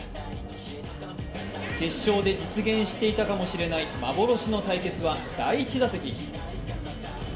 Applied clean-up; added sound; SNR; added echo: none; Engine; 15 dB; reverberation time 0.5 s.